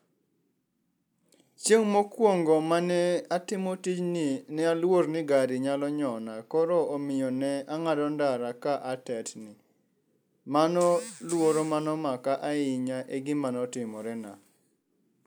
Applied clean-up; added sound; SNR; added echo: none; none; none; none.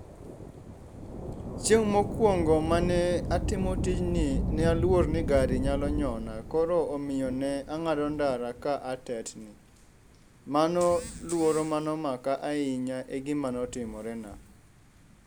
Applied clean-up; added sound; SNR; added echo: none; Thunder / Rain; 6 dB; none.